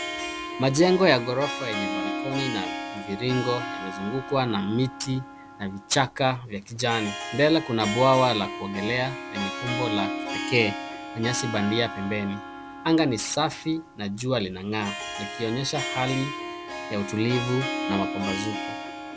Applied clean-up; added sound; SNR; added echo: none; Harp; 7 dB; none.